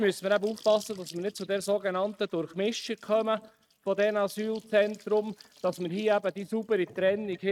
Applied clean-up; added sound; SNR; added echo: neural mask model RNNoise.